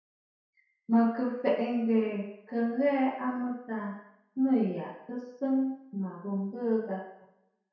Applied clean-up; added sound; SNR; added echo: none; none; none; reverberation time 0.7 s.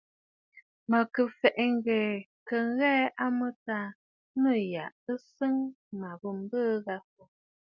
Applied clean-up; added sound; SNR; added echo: none; none; none; none.